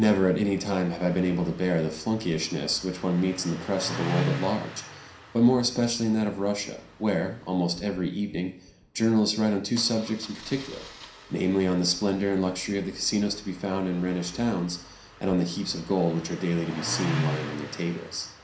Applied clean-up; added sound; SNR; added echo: none; Engine starting; 12 dB; reverberation time 0.5 s.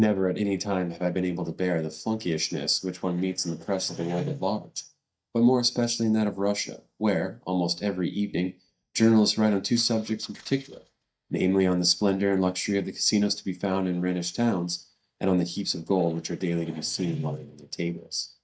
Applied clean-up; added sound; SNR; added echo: neural mask model DeepFilterNet 3.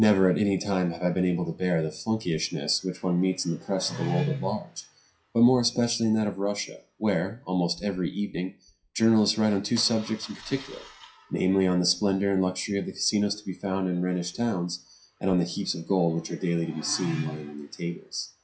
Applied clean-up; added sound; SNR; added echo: classical method WPE with log-MMSE.